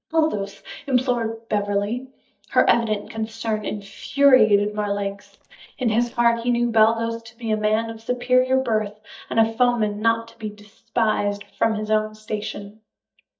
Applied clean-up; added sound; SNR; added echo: neural mask model DeepFilterNet 3.